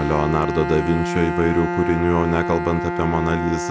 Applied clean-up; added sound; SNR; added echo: none; Bowed string instrument; 4 dB; none.